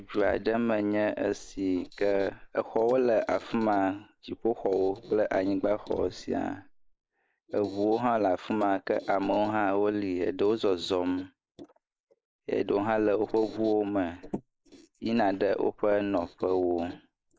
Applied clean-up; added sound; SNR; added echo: neural mask model Resemble Enhance denoiser.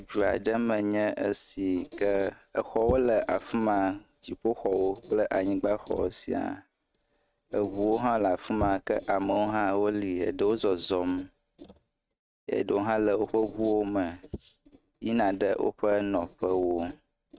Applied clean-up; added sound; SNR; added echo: neural mask model RNNoise.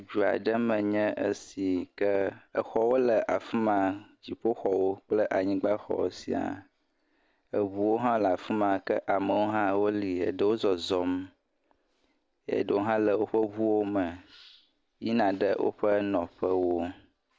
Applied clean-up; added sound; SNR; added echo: none; none; none; none.